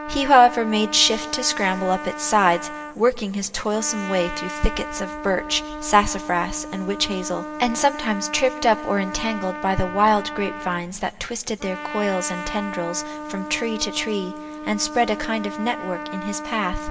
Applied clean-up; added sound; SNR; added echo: none; Trumpet; 10 dB; reverberation time 2.3 s.